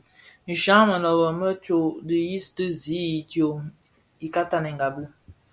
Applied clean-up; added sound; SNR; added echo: none; none; none; none.